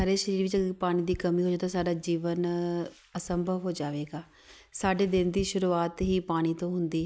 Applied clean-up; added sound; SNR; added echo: none; none; none; none.